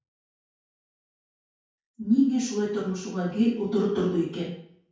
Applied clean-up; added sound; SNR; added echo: none; none; none; reverberation time 0.5 s.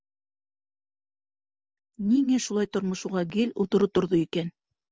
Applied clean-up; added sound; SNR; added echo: none; none; none; none.